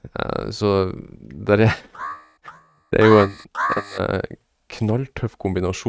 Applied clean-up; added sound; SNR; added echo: neural mask model RNNoise.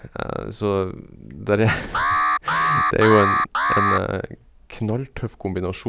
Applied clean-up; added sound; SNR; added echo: none; Alarm; -1 dB; none.